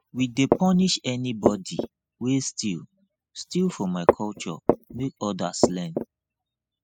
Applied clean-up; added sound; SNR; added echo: classical method spectral subtraction.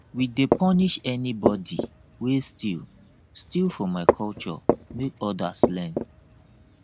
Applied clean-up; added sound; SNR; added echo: none; Walk, footsteps; 2 dB; none.